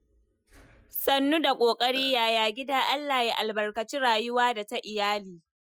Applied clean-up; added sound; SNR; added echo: classical method Wiener filter.